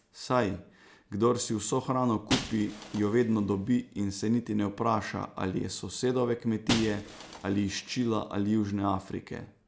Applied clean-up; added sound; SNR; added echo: none; Shatter; 13 dB; none.